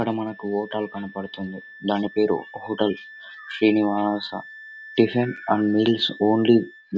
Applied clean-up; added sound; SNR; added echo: none; Wind instrument, woodwind instrument; 19 dB; none.